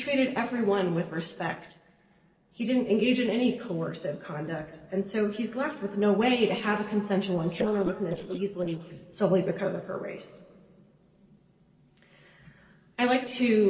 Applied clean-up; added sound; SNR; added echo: neural separator model SepFormer DNS4.